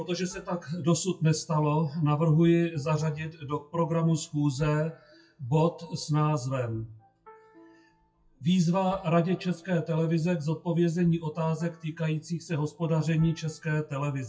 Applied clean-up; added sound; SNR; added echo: classical method WPE with log-MMSE.